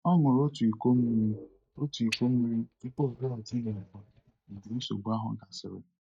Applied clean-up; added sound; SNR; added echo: neural mask model DeepFilterNet 3.